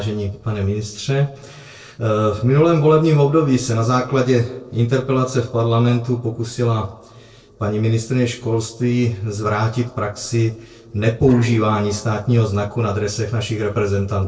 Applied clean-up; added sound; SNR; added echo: neural separator model SepFormer DNS4.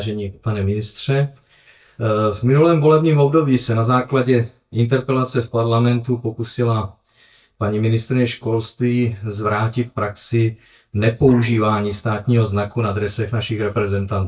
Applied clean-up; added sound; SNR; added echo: neural mask model DeepFilterNet 3.